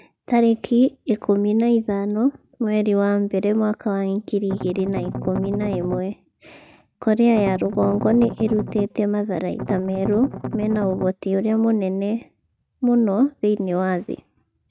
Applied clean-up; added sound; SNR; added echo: neural mask model RNNoise.